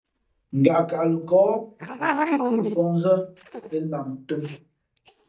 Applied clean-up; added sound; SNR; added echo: neural mask model DeepFilterNet 3.